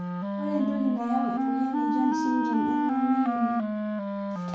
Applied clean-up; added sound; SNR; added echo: none; Wind instrument, woodwind instrument; -3 dB; reverberation time 0.5 s.